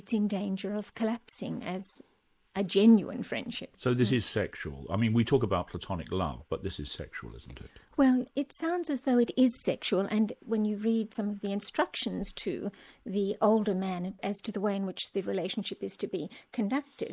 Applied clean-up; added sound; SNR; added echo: neural mask model Resemble Enhance denoiser.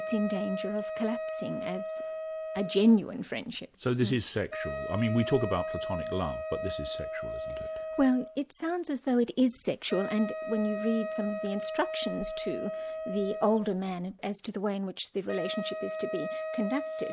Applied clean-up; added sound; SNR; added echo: none; Wind instrument, woodwind instrument; 6 dB; none.